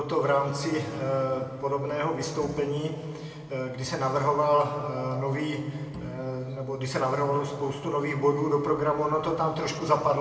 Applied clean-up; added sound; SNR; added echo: none; Bowed string instrument; 19 dB; reverberation time 2.2 s.